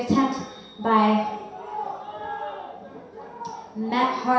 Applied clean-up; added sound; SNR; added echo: none; none; none; reverberation time 0.7 s.